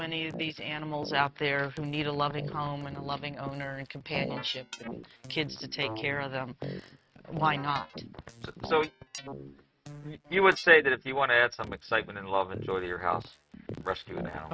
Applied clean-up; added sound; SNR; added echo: neural mask model RNNoise.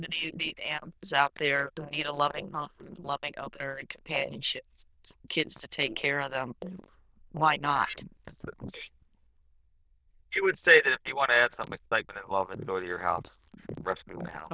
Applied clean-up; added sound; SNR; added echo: neural diffusion model UNIVERSE++.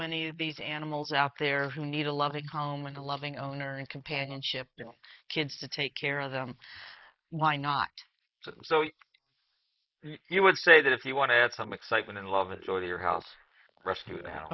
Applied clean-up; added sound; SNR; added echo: neural mask model Resemble Enhance denoiser.